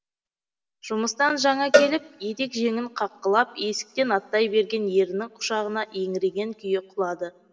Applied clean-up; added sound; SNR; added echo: none; Cowbell; 2 dB; reverberation time 1.0 s.